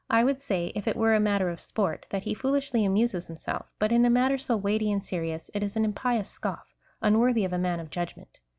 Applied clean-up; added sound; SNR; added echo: none; none; none; none.